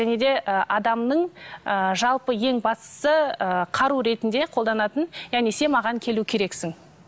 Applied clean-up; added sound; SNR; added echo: none; none; none; none.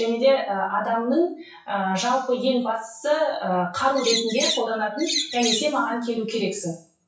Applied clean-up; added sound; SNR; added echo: classical method WPE with log-MMSE.